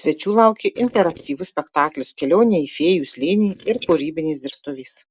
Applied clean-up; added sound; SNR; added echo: neural mask model Resemble Enhance denoiser.